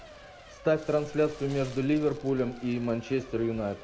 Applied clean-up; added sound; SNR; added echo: none; Race car, auto racing / Accelerating, revving, vroom / Mechanisms + Fire; 18 dB; none.